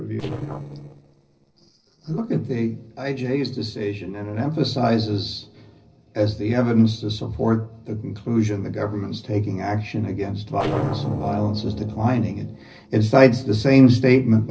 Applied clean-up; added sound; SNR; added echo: neural separator model SepFormer DNS4.